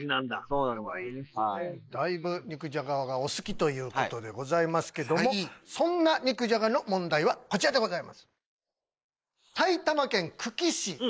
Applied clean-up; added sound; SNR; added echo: neural mask model Resemble Enhance denoiser.